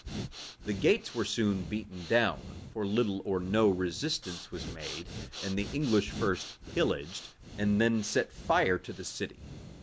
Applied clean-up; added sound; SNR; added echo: none; Breathing; 12 dB; none.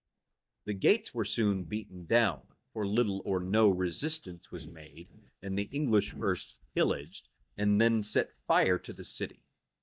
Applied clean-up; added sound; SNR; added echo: neural mask model DeepFilterNet 3.